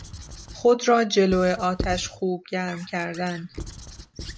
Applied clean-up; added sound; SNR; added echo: none; Squeak / Writing; 13 dB; none.